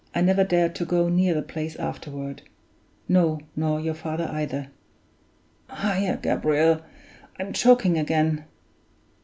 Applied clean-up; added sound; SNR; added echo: none; none; none; none.